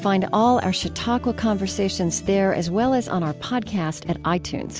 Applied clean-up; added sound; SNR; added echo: none; none; none; none.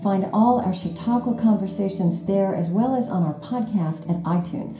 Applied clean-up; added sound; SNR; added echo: none; none; none; reverberation time 0.5 s.